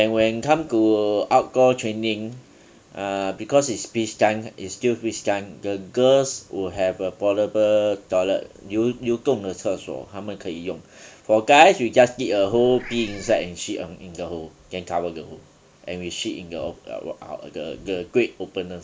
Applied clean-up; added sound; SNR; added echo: none; Meow / Purr; 17 dB; none.